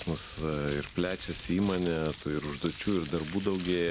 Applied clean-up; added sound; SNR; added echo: none; Crumpling, crinkling; 14 dB; none.